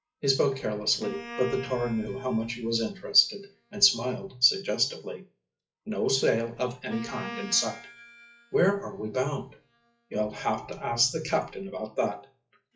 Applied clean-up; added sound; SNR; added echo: classical method WPE with log-MMSE.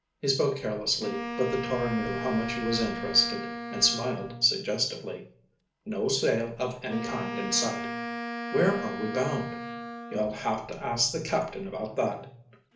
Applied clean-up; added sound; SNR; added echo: none; Wind instrument, woodwind instrument; 8 dB; reverberation time 0.4 s.